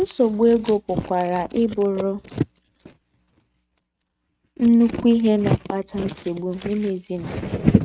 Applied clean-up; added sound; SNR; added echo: neural mask model RNNoise.